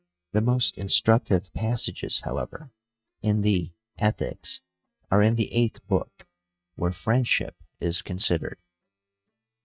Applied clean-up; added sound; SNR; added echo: neural mask model DeepFilterNet 3.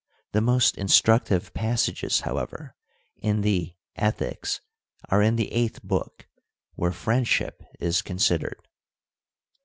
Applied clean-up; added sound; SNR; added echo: none; none; none; none.